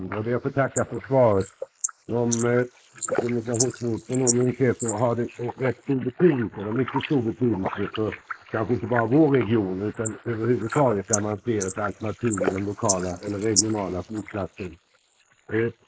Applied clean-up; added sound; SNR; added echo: neural mask model Resemble Enhance denoiser.